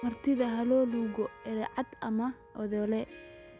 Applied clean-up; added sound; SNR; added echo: none; Harp; 17 dB; none.